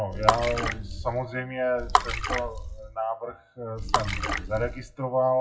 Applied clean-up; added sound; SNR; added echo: classical method WPE with log-MMSE.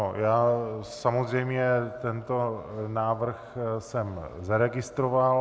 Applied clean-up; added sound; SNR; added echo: none; none; none; none.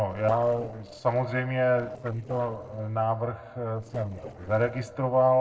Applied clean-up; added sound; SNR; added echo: neural separator model SepFormer DNS4.